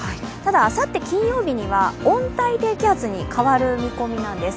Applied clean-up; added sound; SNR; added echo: none; none; none; none.